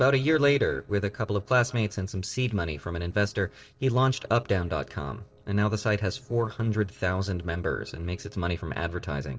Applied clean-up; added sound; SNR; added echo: neural separator model SepFormer DNS4.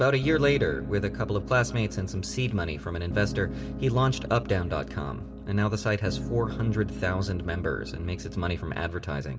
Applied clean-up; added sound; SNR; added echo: none; Piano; 8 dB; reverberation time 1.2 s.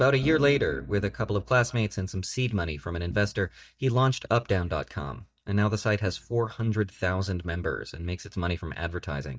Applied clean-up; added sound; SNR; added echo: neural mask model DeepFilterNet 3.